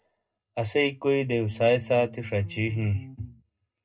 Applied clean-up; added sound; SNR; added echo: neural separator model SepFormer DNS4.